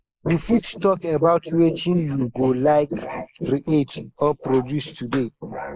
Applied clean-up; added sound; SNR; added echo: neural mask model Resemble Enhance denoiser.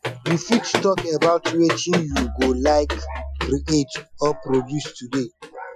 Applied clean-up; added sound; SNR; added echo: classical method Wiener filter.